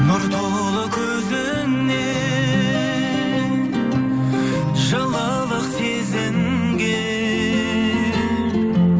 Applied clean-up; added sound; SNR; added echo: none; Acoustic guitar / Strum; 18 dB; none.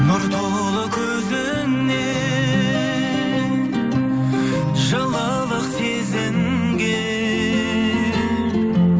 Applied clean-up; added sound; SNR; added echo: none; none; none; none.